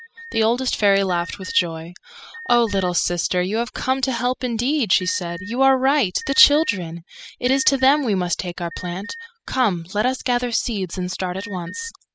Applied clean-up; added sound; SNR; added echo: classical method spectral subtraction.